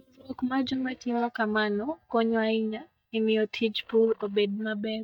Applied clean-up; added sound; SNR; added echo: neural mask model DeepFilterNet 3.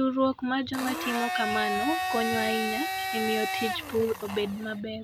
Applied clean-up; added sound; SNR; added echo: none; Domestic sounds, home sounds; 3 dB; none.